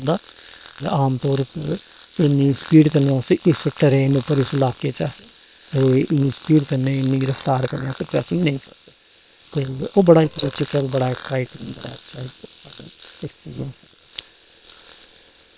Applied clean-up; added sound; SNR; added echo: neural separator model SepFormer WHAM!.